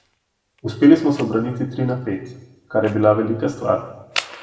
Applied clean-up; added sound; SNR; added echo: none; Fire; 17 dB; reverberation time 0.9 s.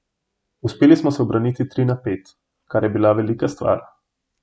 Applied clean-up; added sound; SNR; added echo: none; none; none; none.